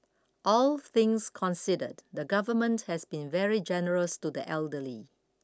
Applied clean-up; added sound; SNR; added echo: none; none; none; none.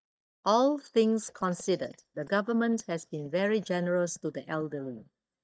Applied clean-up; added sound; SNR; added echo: neural mask model DeepFilterNet 3.